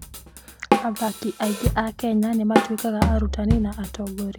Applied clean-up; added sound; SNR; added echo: none; Drum kit; 0 dB; none.